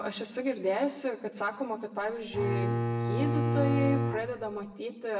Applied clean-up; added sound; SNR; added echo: none; Bowed string instrument; -2 dB; reverberation time 0.7 s.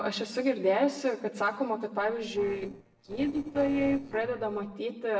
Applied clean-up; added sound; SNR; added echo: neural separator model SepFormer DNS4.